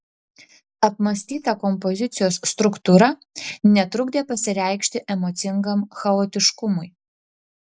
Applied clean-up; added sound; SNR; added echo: neural mask model Resemble Enhance denoiser.